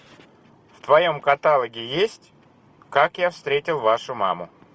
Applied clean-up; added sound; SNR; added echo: none; none; none; none.